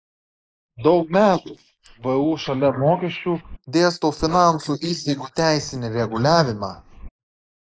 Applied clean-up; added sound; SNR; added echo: neural mask model Resemble Enhance denoiser.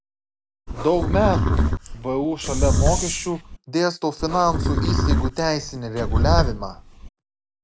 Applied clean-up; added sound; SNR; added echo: none; Livestock, farm animals, working animals + Hiss; -2 dB; none.